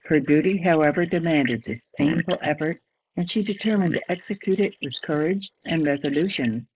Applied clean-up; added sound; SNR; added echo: neural mask model Resemble Enhance denoiser.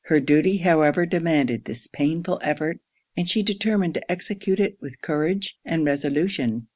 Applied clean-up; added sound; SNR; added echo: none; none; none; none.